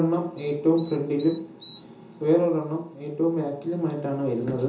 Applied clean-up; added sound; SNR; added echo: none; Bird vocalization, bird call, bird song; 12 dB; reverberation time 0.6 s.